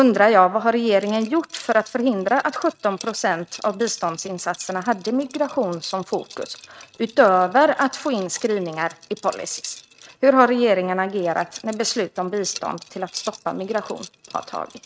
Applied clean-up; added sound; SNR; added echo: neural mask model RNNoise.